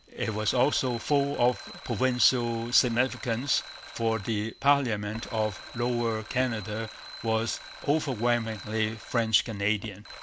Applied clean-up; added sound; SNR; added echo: none; Alarm; 16 dB; none.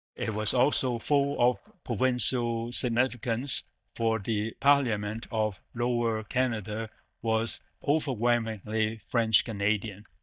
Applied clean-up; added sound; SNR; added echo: neural mask model DeepFilterNet 3.